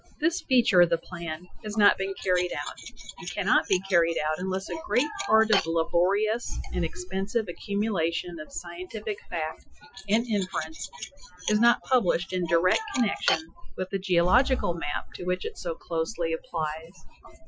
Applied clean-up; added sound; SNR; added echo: classical method Wiener filter.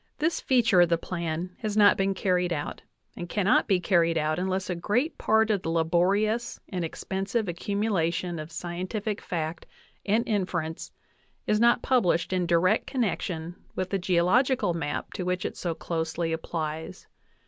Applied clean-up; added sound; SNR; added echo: none; none; none; none.